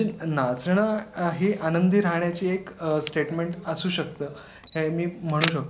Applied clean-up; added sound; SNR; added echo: none; Camera; 15 dB; none.